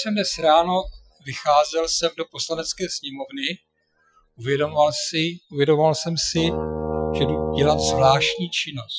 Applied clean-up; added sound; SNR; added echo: classical method Wiener filter.